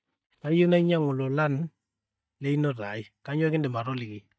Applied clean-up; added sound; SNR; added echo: neural mask model DeepFilterNet 3.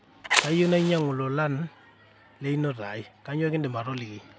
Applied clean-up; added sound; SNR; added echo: none; Fire; 2 dB; none.